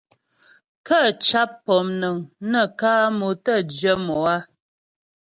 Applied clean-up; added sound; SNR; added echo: none; none; none; none.